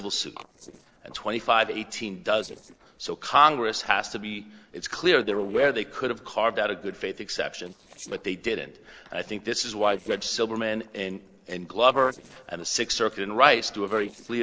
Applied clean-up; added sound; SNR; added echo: neural separator model SepFormer DNS4.